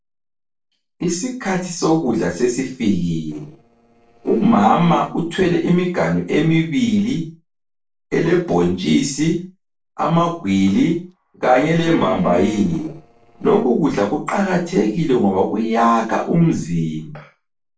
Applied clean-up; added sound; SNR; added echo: neural separator model SepFormer DNS4.